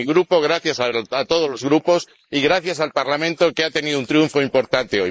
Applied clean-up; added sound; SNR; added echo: neural mask model Resemble Enhance denoiser.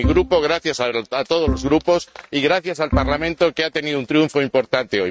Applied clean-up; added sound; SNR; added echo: neural mask model RNNoise.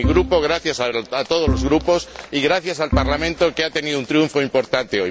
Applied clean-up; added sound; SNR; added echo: none; Bowed string instrument; 6 dB; none.